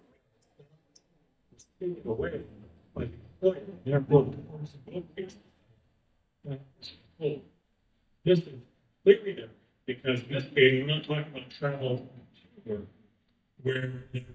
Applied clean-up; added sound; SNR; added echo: neural mask model DeepFilterNet 3.